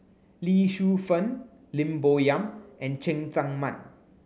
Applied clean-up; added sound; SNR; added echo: none; none; none; none.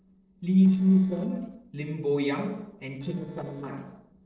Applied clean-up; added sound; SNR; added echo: neural separator model SepFormer DNS4.